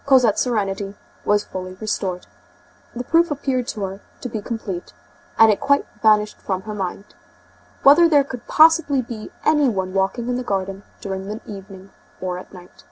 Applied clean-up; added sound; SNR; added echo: none; none; none; none.